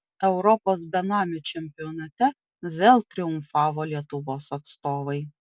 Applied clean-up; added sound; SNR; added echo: none; none; none; none.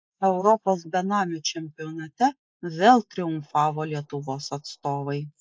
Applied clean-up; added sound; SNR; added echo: neural mask model Resemble Enhance denoiser.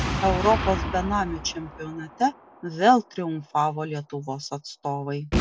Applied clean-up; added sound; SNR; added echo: none; Boom; 6 dB; none.